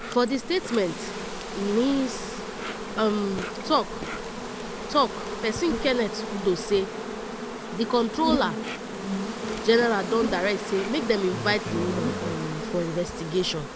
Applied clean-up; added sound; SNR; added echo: none; Insect; 5 dB; none.